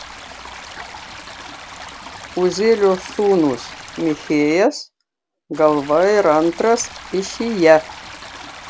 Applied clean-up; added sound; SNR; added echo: none; Stream; 17 dB; none.